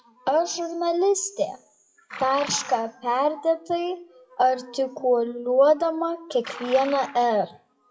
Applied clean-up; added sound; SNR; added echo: classical method WPE with log-MMSE.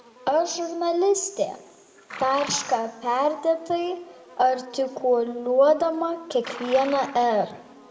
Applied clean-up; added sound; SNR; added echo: none; Livestock, farm animals, working animals; 19 dB; reverberation time 1.5 s.